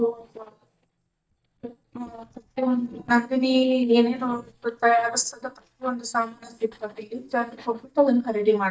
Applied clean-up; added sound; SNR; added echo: neural mask model DeepFilterNet 3.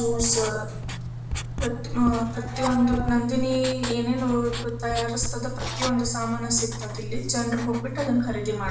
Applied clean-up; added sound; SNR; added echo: none; Writing; 5 dB; reverberation time 0.6 s.